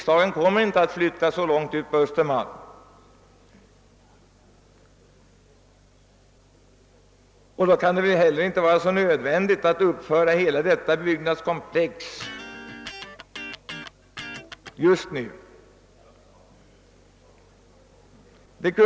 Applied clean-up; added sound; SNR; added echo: none; Electric guitar; 14 dB; none.